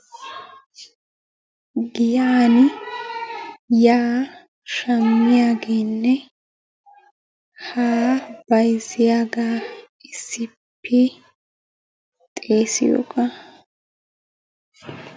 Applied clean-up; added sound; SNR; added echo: none; none; none; none.